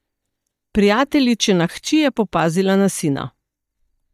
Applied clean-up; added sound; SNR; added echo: neural mask model DeepFilterNet 3.